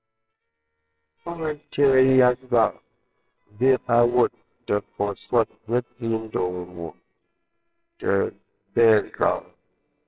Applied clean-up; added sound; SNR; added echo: neural separator model SepFormer WHAMR!.